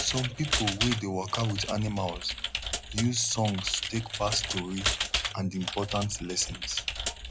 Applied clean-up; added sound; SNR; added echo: none; Computer keyboard; 3 dB; none.